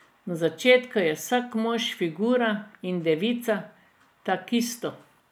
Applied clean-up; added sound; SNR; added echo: none; none; none; none.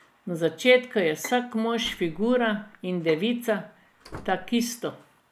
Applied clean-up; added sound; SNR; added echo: none; Slam + Bowed string instrument; 17 dB; none.